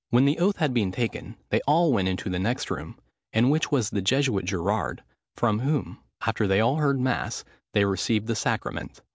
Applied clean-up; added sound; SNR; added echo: none; none; none; none.